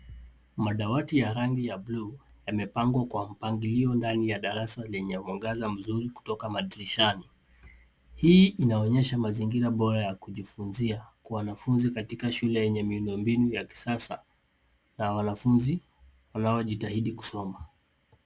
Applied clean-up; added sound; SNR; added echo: none; none; none; none.